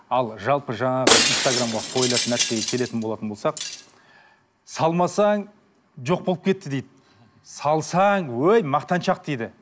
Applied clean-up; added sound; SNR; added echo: none; Shatter; 1 dB; none.